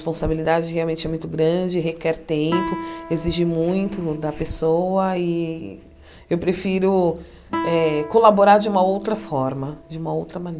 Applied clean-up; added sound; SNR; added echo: none; Guitar; 14 dB; none.